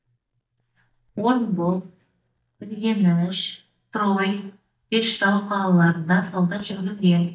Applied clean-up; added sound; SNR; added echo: neural mask model DeepFilterNet 3.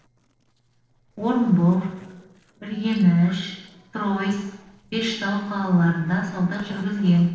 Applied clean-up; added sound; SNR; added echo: neural separator model SepFormer DNS4.